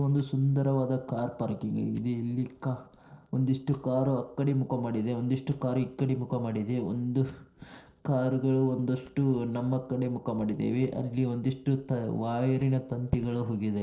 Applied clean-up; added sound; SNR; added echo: neural separator model SepFormer DNS4.